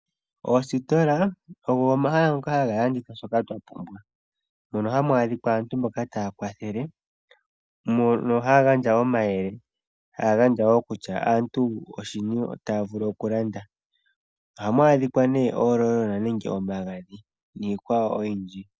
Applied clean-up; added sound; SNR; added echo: none; none; none; none.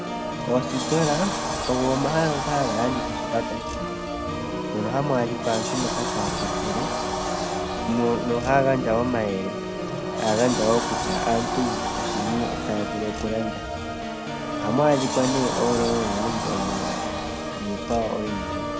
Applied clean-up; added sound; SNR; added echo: none; Organ + Sliding door; 1 dB; none.